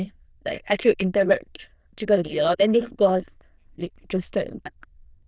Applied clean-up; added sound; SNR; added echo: neural diffusion model UNIVERSE++.